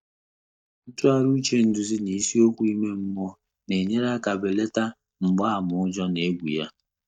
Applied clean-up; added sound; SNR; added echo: neural mask model DeepFilterNet 3.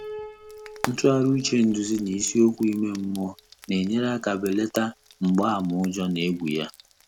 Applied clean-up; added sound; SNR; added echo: none; Frying (food) + Piano; 17 dB; none.